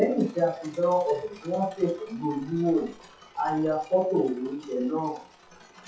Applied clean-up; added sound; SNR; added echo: classical method WPE with log-MMSE.